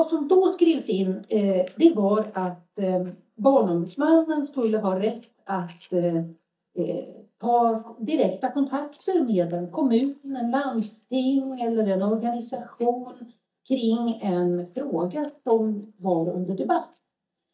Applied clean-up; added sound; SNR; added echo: neural mask model DeepFilterNet 3.